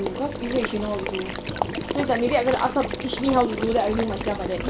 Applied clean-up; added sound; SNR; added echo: none; Water / Liquid; 5 dB; none.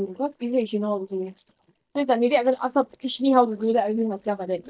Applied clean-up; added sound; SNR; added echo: neural mask model DeepFilterNet 3.